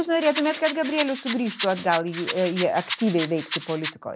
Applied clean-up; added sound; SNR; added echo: none; Rattle; 3 dB; none.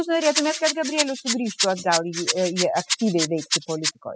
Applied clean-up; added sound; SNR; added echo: classical method spectral subtraction.